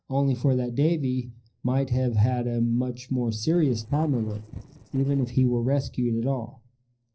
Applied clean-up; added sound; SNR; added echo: neural separator model SepFormer DNS4.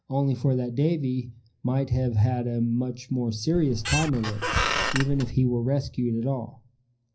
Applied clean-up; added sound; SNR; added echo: none; Squeak; 2 dB; reverberation time 0.5 s.